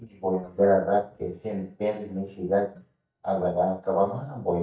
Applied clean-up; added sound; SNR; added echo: neural mask model DeepFilterNet 3.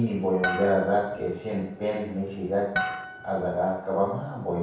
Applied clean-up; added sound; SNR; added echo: none; Harp; 8 dB; reverberation time 0.7 s.